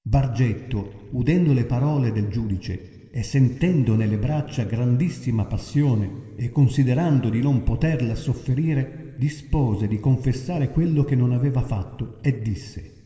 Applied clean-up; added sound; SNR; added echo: none; none; none; reverberation time 2.4 s.